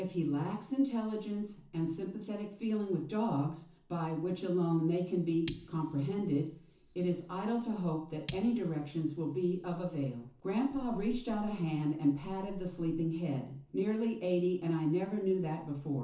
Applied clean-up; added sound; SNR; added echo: none; Glockenspiel; -3 dB; reverberation time 0.9 s.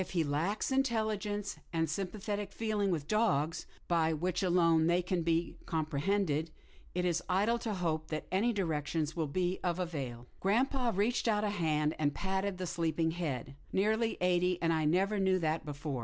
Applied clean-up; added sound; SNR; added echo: none; none; none; none.